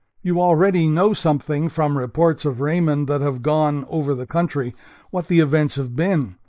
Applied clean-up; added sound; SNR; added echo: neural mask model Resemble Enhance denoiser.